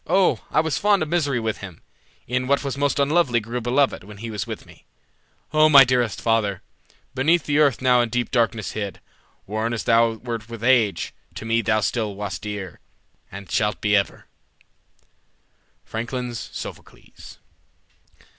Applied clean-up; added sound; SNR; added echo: none; none; none; none.